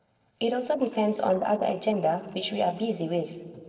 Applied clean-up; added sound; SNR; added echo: neural separator model SepFormer DNS4.